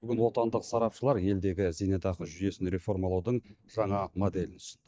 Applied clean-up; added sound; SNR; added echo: neural mask model DeepFilterNet 3.